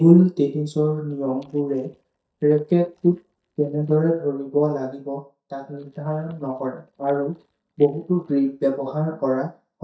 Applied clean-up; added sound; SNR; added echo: neural mask model DeepFilterNet 3.